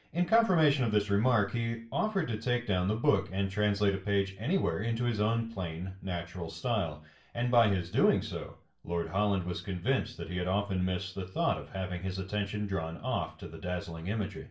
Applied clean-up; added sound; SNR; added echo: none; none; none; reverberation time 0.3 s.